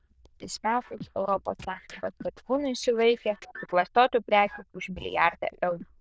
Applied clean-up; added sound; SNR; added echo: neural diffusion model UNIVERSE++.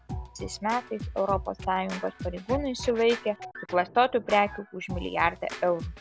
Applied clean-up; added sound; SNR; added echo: none; Scratching (performance technique); 11 dB; none.